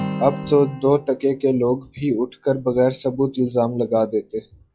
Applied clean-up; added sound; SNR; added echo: classical method log-MMSE.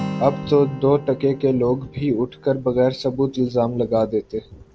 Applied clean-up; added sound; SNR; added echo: none; Acoustic guitar; 14 dB; none.